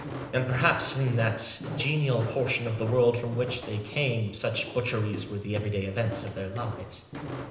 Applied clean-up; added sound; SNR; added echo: none; Walk, footsteps; 12 dB; reverberation time 0.9 s.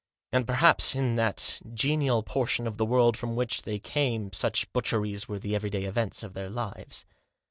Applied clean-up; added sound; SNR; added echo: none; none; none; none.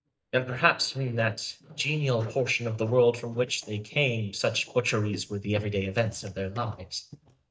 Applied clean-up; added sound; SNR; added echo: neural mask model DeepFilterNet 3.